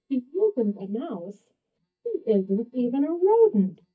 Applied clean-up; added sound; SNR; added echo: neural mask model DeepFilterNet 3.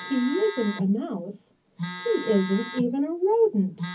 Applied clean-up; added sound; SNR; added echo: none; Telephone; 10 dB; reverberation time 0.3 s.